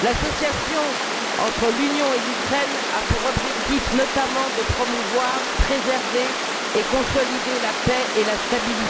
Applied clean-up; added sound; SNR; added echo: none; Water; 1 dB; none.